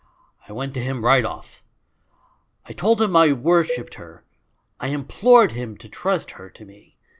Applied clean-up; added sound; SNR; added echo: none; Cowbell; 13 dB; none.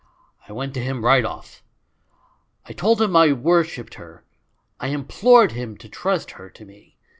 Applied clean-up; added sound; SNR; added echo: none; none; none; none.